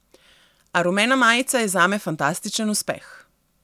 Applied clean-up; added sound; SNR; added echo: none; none; none; none.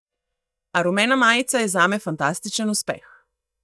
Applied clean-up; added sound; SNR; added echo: neural mask model DeepFilterNet 3.